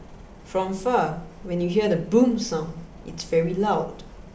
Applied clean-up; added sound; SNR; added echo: none; none; none; none.